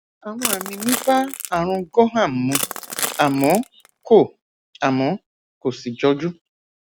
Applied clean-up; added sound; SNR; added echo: none; Crushing; 8 dB; none.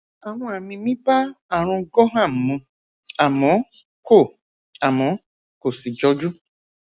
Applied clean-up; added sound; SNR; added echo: none; none; none; none.